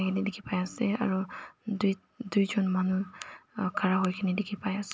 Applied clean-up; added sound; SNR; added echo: none; none; none; none.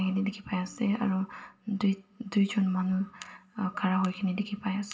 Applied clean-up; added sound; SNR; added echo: none; none; none; reverberation time 0.4 s.